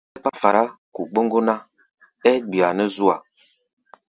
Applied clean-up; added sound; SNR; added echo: none; none; none; none.